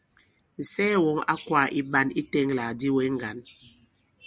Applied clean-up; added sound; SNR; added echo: none; none; none; none.